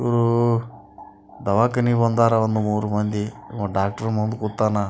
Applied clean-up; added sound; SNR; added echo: none; none; none; none.